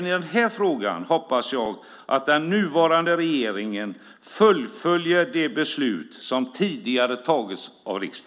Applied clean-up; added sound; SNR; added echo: none; none; none; none.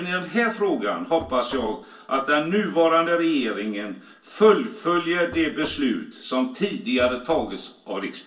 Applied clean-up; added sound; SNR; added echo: none; Knock; 19 dB; reverberation time 0.3 s.